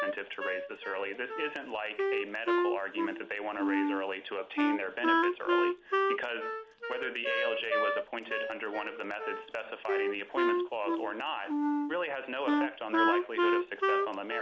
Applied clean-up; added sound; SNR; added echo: none; Wind instrument, woodwind instrument; -5 dB; none.